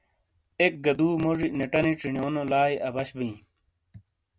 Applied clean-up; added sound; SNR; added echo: none; none; none; none.